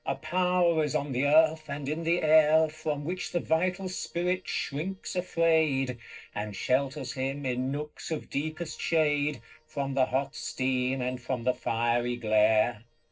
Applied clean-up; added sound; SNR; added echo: neural separator model SepFormer DNS4.